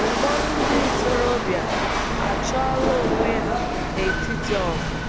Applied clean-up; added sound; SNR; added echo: none; Rattle / Chatter / Hiss / Engine / Mechanisms; -4 dB; none.